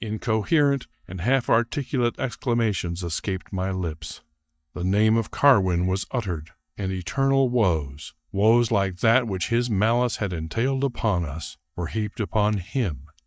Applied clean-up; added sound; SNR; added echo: neural mask model DeepFilterNet 3.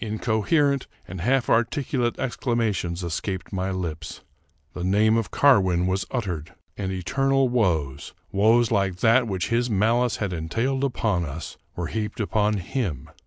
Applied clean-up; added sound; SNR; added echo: none; none; none; none.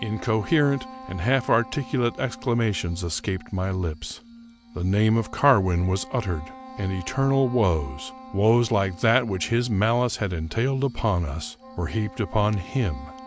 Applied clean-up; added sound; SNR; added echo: none; Glass + Wind instrument, woodwind instrument; 18 dB; none.